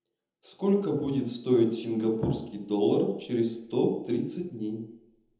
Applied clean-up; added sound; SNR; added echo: none; none; none; reverberation time 0.8 s.